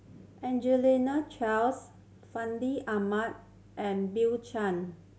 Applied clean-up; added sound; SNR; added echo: none; none; none; none.